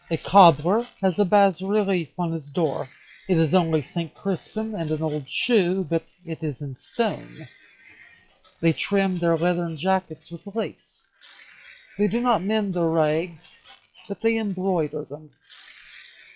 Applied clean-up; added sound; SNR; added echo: classical method log-MMSE.